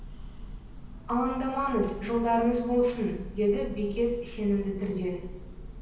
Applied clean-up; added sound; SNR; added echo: none; Church bell; 12 dB; reverberation time 0.9 s.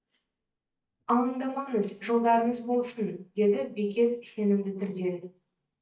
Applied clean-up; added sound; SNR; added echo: neural mask model DeepFilterNet 3.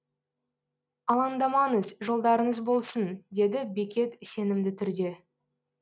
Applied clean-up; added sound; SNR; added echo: none; none; none; none.